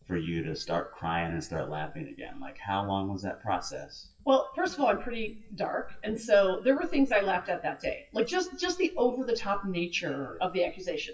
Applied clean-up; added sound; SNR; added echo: classical method WPE with log-MMSE.